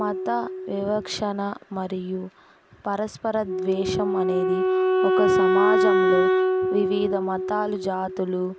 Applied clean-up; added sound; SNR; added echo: none; Wind instrument, woodwind instrument; -4 dB; none.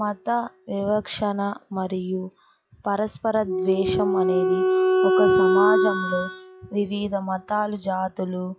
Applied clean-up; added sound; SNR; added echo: classical method log-MMSE.